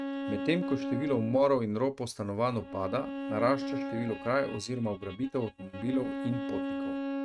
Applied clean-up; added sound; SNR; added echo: neural mask model RNNoise.